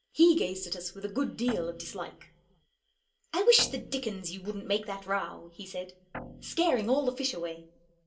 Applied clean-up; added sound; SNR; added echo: none; Guitar; 15 dB; reverberation time 0.2 s.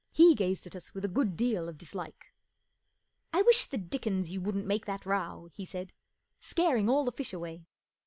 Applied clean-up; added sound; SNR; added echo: none; none; none; none.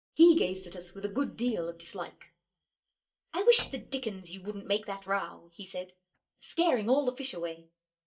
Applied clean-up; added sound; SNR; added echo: neural mask model DeepFilterNet 3.